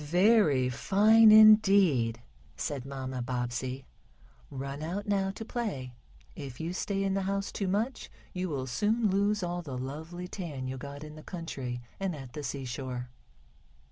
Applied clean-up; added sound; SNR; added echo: none; none; none; none.